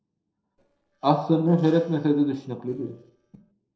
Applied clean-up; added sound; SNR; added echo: neural separator model SepFormer DNS4.